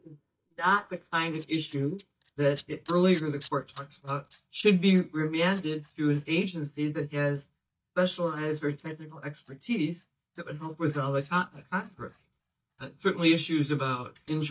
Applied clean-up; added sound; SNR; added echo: neural mask model DeepFilterNet 3.